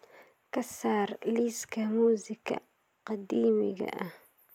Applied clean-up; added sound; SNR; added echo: none; none; none; none.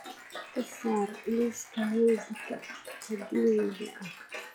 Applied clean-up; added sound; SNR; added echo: classical method log-MMSE.